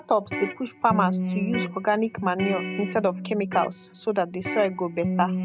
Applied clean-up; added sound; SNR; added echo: none; Electric guitar; 5 dB; none.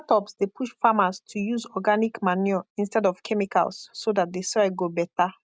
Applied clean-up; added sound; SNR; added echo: none; none; none; none.